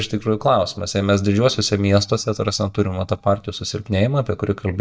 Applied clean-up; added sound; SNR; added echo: neural mask model DeepFilterNet 3.